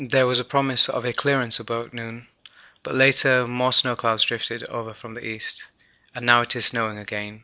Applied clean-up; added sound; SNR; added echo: none; none; none; none.